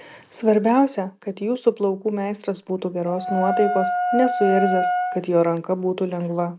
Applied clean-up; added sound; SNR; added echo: none; Wind instrument, woodwind instrument; 3 dB; none.